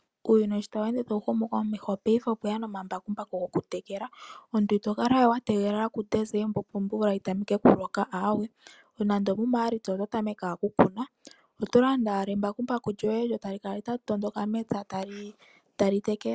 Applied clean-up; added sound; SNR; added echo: none; none; none; none.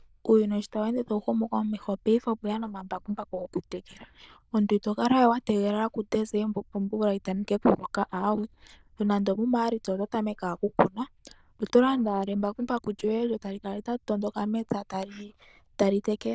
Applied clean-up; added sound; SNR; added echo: neural diffusion model UNIVERSE++.